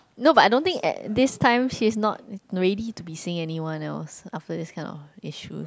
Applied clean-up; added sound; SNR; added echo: none; none; none; none.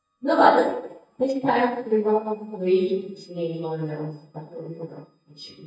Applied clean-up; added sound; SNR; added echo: neural mask model DeepFilterNet 3.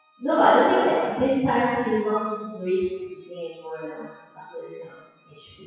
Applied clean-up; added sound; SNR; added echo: classical method WPE with log-MMSE.